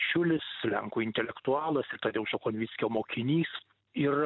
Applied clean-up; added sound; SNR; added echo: none; none; none; none.